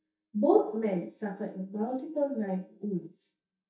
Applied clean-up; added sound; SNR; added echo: neural mask model DeepFilterNet 3.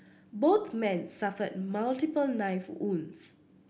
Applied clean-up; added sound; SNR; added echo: none; none; none; none.